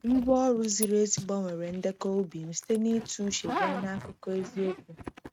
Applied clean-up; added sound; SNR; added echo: neural mask model RNNoise.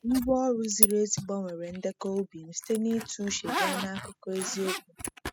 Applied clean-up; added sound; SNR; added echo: classical method spectral subtraction.